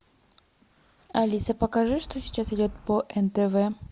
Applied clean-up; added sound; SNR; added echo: none; Wind; 16 dB; none.